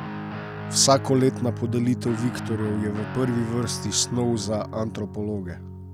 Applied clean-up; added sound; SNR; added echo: none; Guitar; 8 dB; none.